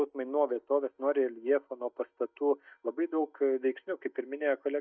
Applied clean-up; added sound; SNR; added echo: neural mask model DeepFilterNet 3.